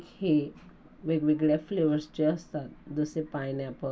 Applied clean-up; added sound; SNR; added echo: none; none; none; none.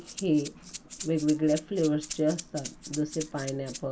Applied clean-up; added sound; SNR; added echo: none; Rattle (instrument); 14 dB; none.